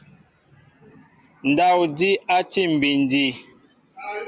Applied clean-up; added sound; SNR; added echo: none; none; none; none.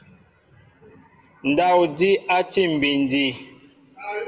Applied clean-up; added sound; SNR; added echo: none; none; none; reverberation time 0.8 s.